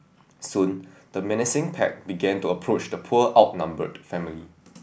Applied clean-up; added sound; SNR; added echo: none; none; none; none.